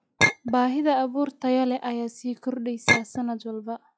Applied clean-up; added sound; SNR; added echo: classical method log-MMSE.